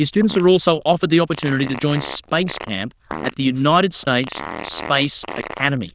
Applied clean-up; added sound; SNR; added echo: neural diffusion model UNIVERSE++.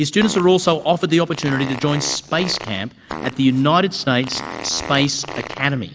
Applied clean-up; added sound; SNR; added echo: none; Fart; 13 dB; none.